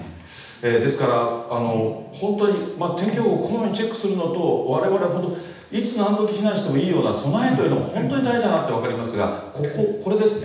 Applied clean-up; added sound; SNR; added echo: none; none; none; reverberation time 0.9 s.